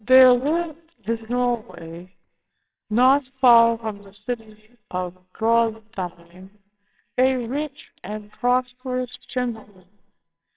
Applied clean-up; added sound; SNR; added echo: neural separator model SepFormer WHAMR!.